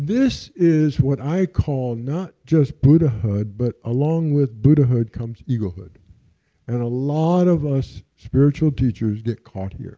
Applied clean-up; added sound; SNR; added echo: none; none; none; none.